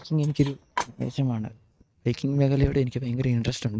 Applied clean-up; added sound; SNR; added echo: neural mask model RNNoise.